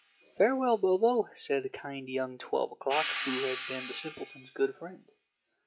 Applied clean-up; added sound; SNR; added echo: classical method log-MMSE.